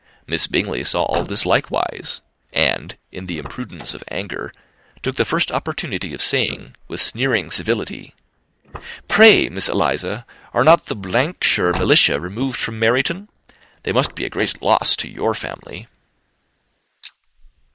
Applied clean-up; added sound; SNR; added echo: neural mask model Resemble Enhance denoiser.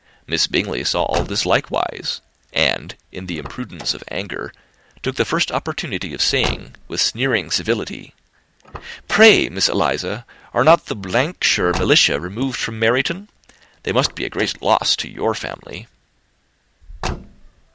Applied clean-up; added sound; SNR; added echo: none; Car; 15 dB; none.